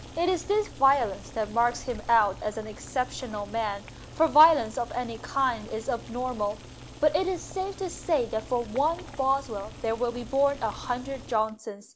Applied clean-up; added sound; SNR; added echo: none; Boiling; 16 dB; none.